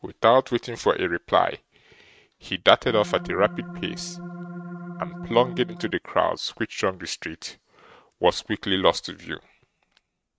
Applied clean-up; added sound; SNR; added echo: neural mask model RNNoise.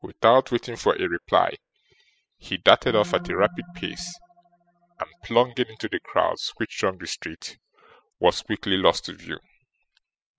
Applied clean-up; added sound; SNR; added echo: classical method spectral subtraction.